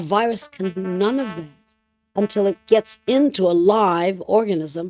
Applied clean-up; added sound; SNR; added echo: neural mask model RNNoise.